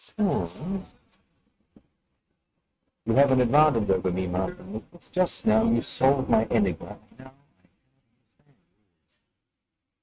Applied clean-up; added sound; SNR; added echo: neural mask model RNNoise.